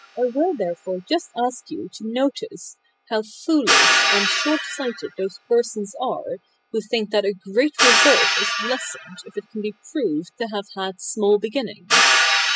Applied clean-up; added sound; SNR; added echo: classical method spectral subtraction.